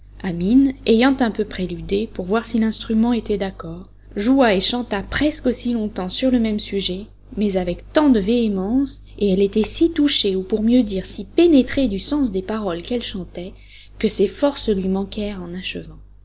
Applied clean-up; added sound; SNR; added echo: none; none; none; none.